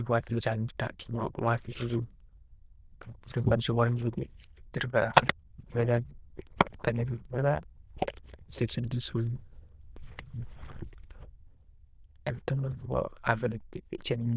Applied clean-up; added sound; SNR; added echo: neural diffusion model UNIVERSE++.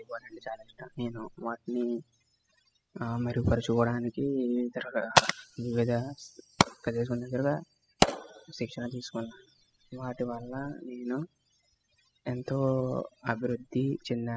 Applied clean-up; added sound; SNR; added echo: classical method spectral subtraction.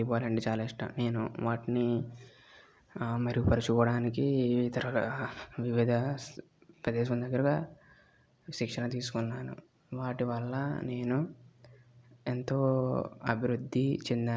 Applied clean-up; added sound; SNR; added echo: none; none; none; none.